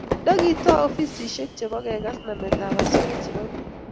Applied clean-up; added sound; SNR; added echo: none; Fire / Fireworks; 1 dB; none.